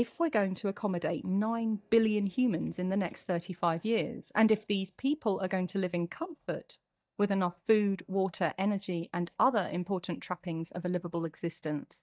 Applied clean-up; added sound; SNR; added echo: neural mask model DeepFilterNet 3.